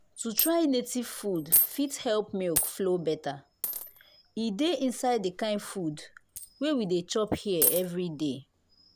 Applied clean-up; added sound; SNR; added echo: none; Coin (dropping); 2 dB; none.